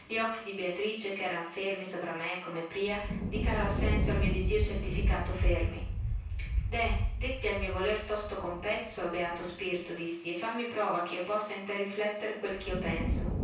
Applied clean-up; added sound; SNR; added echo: none; Thunder; 0 dB; reverberation time 0.6 s.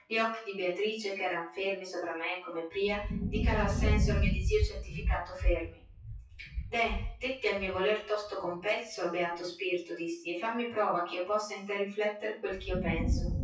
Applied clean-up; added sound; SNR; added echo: classical method WPE with log-MMSE.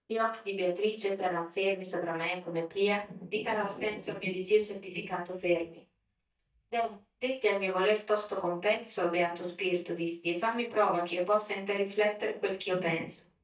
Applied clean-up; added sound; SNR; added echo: neural mask model DeepFilterNet 3.